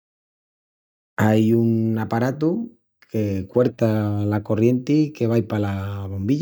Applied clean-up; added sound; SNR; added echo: neural mask model DeepFilterNet 3.